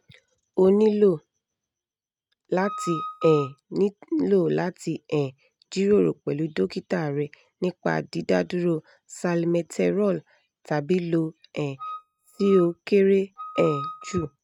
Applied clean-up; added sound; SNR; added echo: neural mask model RNNoise.